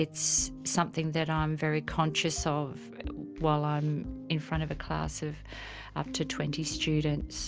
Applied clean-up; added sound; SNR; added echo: none; none; none; none.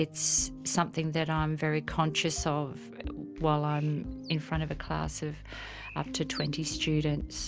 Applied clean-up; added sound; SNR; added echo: none; Bird; 20 dB; none.